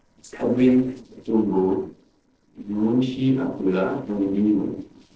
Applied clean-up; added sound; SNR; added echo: neural separator model SepFormer DNS4.